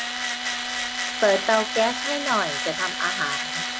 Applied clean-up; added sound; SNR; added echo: none; Tools; 2 dB; none.